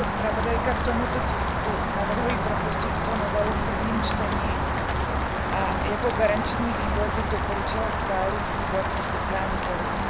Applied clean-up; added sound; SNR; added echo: none; Rain; -5 dB; none.